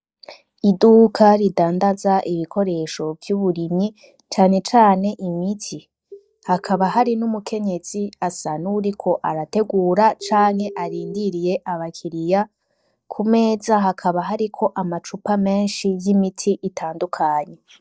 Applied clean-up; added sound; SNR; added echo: neural mask model DeepFilterNet 3.